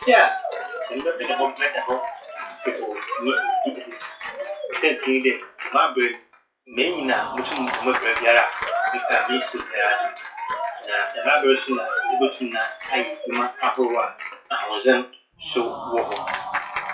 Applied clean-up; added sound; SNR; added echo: classical method WPE with log-MMSE.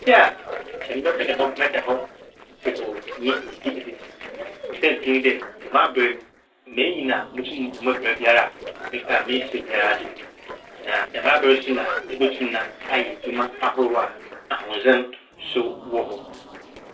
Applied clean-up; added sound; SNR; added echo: neural separator model SepFormer DNS4.